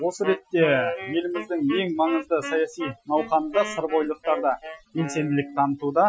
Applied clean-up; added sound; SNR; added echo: classical method Wiener filter.